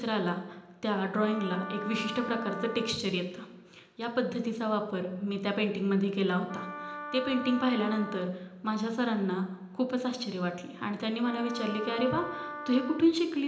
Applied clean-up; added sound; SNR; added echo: none; Wind instrument, woodwind instrument; 10 dB; reverberation time 0.9 s.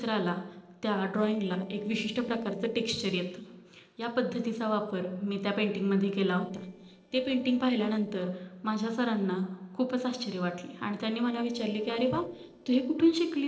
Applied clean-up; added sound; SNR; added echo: neural separator model SepFormer DNS4.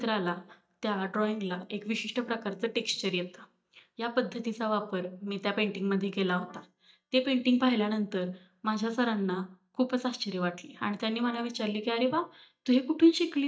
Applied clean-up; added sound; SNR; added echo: neural mask model DeepFilterNet 3.